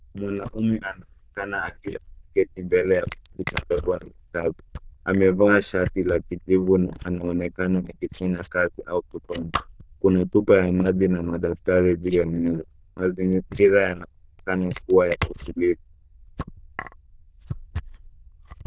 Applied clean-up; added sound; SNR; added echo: neural diffusion model UNIVERSE++.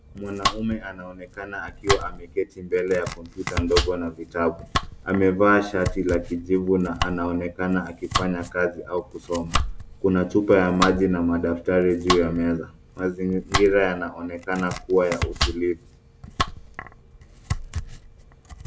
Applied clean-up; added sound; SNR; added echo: none; Domestic sounds, home sounds; 6 dB; none.